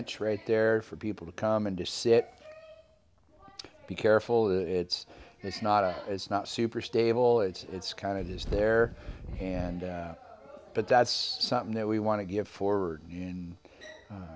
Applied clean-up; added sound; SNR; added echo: none; Wind; 8 dB; none.